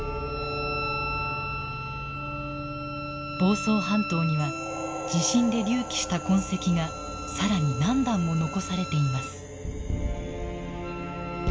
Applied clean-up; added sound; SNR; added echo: none; Wind instrument, woodwind instrument; 9 dB; reverberation time 0.3 s.